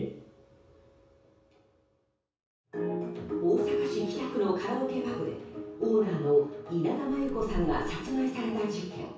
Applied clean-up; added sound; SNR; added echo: none; Bird; 7 dB; reverberation time 0.6 s.